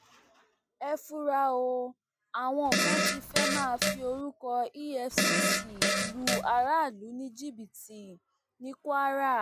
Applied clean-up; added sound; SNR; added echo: none; Fart; -3 dB; none.